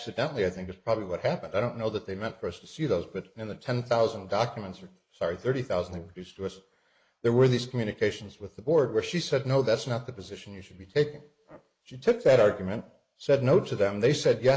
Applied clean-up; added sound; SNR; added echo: neural mask model Resemble Enhance denoiser.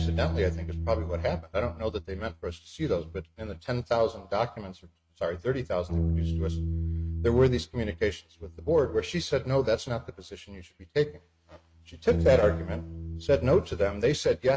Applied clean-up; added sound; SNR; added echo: neural mask model RNNoise.